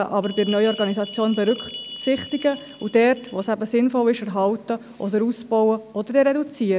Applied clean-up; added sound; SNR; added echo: none; Bell; 10 dB; none.